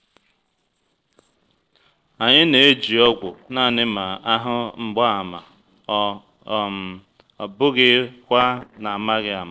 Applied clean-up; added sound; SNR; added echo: neural separator model SepFormer DNS4.